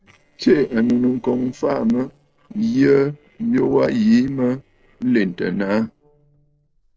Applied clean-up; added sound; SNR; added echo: neural separator model SepFormer DNS4.